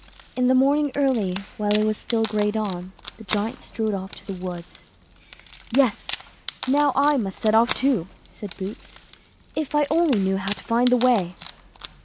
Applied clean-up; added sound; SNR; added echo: none; Wood; 9 dB; none.